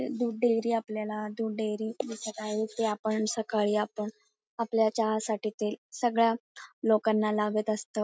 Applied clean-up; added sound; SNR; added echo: none; none; none; none.